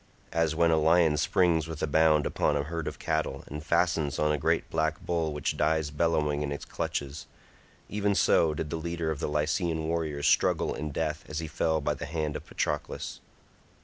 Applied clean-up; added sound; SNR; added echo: none; none; none; none.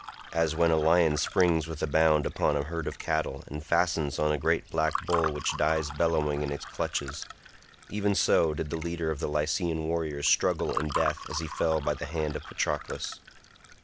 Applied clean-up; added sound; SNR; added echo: none; Fill (with liquid) / Water; 13 dB; none.